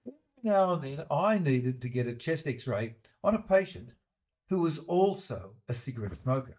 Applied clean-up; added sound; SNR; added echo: neural mask model DeepFilterNet 3.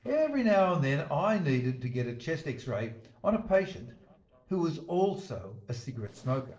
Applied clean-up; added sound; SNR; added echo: neural separator model SepFormer DNS4.